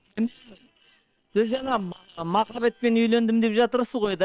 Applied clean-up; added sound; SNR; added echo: neural separator model SepFormer WHAM!.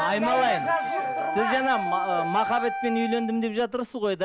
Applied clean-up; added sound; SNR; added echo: none; Wind instrument, woodwind instrument; 5 dB; none.